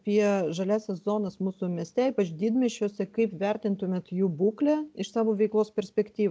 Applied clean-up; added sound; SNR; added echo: none; none; none; none.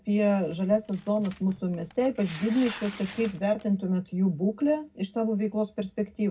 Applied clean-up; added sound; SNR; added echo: none; Tearing; 17 dB; reverberation time 0.4 s.